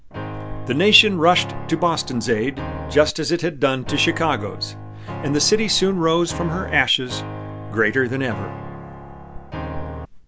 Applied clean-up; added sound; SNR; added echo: none; Piano; 10 dB; none.